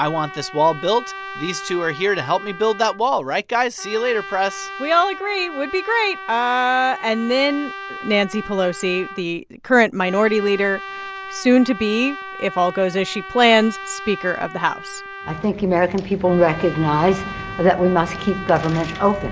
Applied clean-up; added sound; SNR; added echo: none; Trumpet; 13 dB; none.